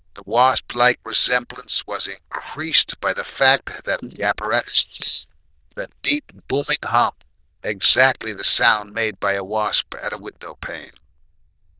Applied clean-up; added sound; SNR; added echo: neural diffusion model UNIVERSE++.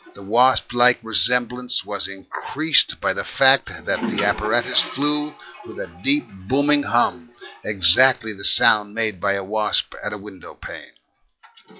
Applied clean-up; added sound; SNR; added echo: classical method log-MMSE.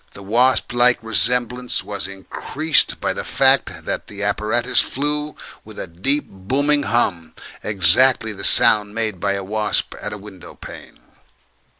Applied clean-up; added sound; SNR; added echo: none; none; none; none.